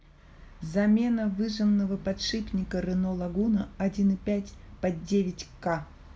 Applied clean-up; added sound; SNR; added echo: none; none; none; none.